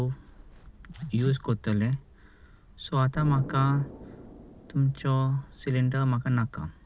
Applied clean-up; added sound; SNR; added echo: none; Explosion; 19 dB; none.